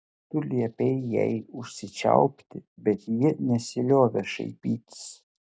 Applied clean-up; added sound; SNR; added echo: none; none; none; none.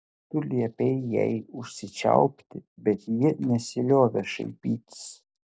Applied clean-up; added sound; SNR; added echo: neural separator model SepFormer DNS4.